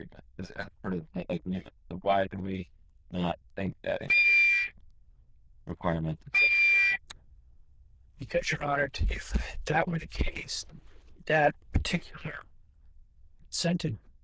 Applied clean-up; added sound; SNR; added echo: neural diffusion model UNIVERSE++.